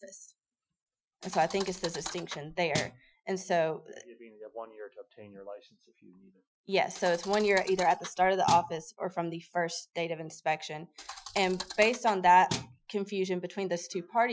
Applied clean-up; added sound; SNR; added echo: classical method Wiener filter.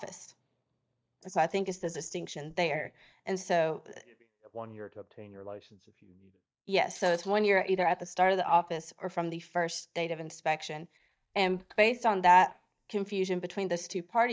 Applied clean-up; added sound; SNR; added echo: neural mask model DeepFilterNet 3.